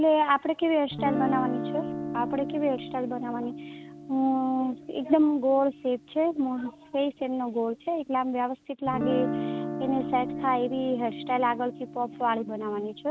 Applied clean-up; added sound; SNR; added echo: none; Guitar; 8 dB; none.